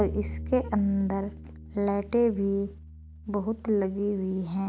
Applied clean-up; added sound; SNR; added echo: none; Bowed string instrument; 12 dB; none.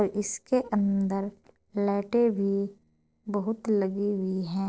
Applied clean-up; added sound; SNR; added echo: neural separator model SepFormer DNS4.